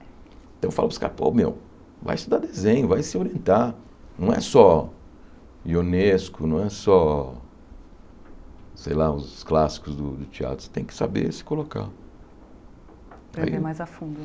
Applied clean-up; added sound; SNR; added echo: none; none; none; none.